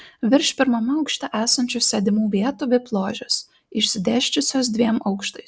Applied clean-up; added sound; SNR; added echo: none; none; none; none.